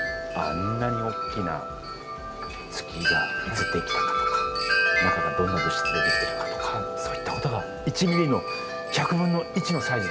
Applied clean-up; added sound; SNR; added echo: none; Wind chime; -1 dB; none.